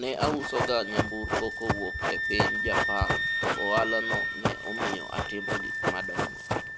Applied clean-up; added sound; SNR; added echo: none; Run + Wind instrument, woodwind instrument; -4 dB; none.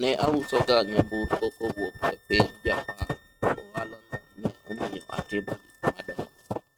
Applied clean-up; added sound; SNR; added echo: neural mask model RNNoise.